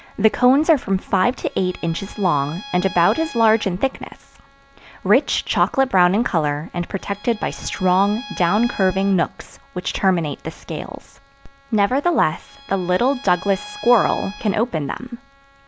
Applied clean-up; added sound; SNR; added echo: none; Bowed string instrument; 17 dB; none.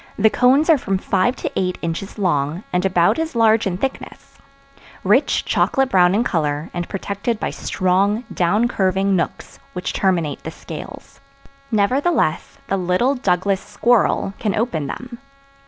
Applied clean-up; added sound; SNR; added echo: none; none; none; none.